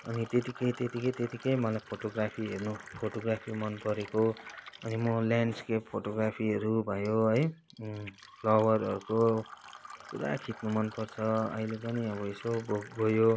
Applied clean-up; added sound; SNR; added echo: none; Fill (with liquid); 19 dB; none.